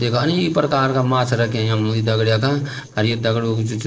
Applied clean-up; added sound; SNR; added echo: neural separator model SepFormer DNS4.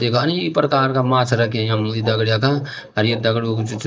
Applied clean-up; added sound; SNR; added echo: neural mask model DeepFilterNet 3.